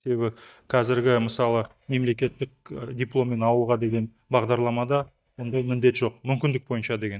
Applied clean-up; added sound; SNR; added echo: neural mask model DeepFilterNet 3.